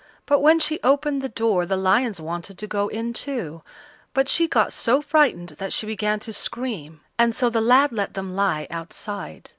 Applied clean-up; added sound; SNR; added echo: none; none; none; none.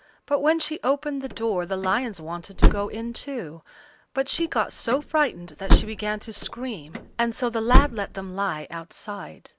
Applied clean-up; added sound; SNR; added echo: none; Slam / Car; -4 dB; none.